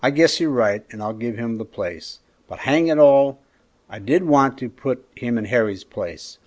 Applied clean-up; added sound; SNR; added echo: none; none; none; none.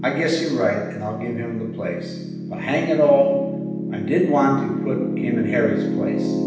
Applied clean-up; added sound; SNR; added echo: none; Piano; 4 dB; reverberation time 0.9 s.